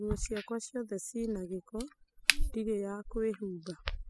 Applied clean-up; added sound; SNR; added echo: classical method spectral subtraction.